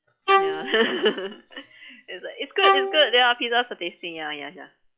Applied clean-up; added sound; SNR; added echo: classical method log-MMSE.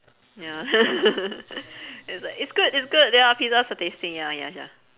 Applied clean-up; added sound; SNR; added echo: none; none; none; none.